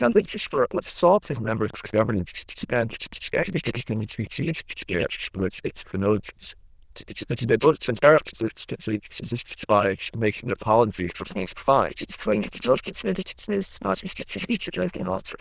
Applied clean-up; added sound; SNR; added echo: neural diffusion model UNIVERSE++.